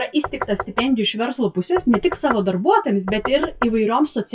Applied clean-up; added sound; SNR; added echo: classical method WPE with log-MMSE.